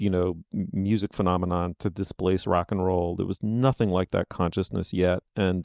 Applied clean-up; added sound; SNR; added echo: none; none; none; none.